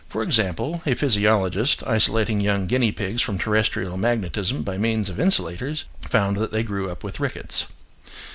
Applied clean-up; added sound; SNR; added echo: none; none; none; none.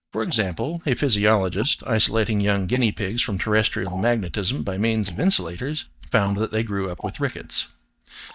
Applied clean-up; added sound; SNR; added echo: neural mask model DeepFilterNet 3.